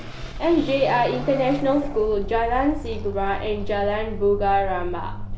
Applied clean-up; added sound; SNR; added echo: none; Car passing by / Accelerating, revving, vroom; 7 dB; none.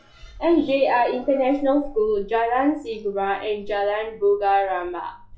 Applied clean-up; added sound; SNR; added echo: classical method log-MMSE.